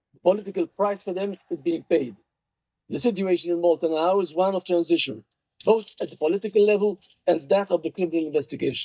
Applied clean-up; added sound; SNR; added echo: neural mask model DeepFilterNet 3.